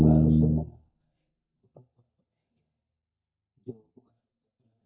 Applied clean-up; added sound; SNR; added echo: neural mask model DeepFilterNet 3.